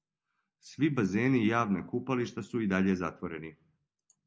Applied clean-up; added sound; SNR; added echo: none; none; none; none.